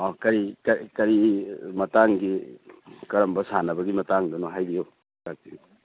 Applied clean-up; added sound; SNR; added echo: none; none; none; none.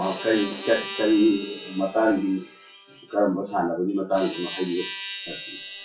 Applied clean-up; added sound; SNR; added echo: classical method WPE with log-MMSE.